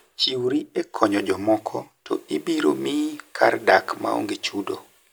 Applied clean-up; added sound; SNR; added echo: none; none; none; none.